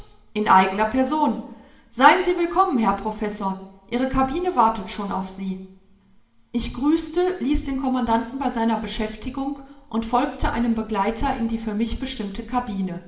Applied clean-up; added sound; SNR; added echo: none; none; none; reverberation time 0.8 s.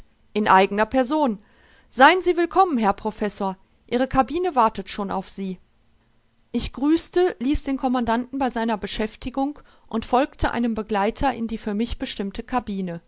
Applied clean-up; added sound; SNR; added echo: none; none; none; none.